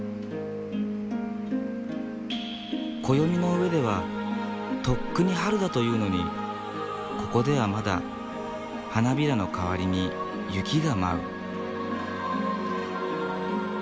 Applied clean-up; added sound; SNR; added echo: none; none; none; none.